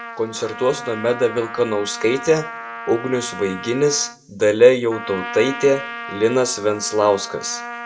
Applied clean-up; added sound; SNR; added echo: none; Trumpet; 12 dB; reverberation time 0.3 s.